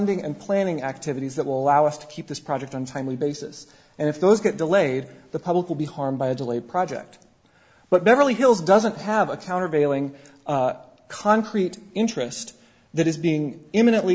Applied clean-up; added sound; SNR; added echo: none; none; none; none.